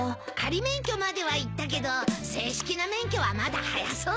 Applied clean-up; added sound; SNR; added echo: none; Snare drum; 9 dB; none.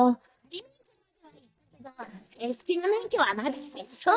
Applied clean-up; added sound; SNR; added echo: neural mask model DeepFilterNet 3.